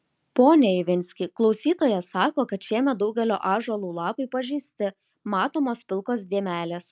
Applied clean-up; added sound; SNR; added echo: none; none; none; none.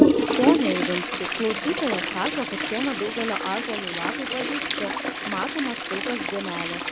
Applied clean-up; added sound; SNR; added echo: none; Toilet flush; -4 dB; none.